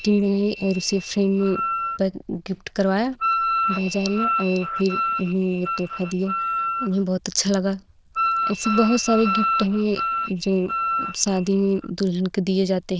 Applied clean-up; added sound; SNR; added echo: neural diffusion model UNIVERSE++.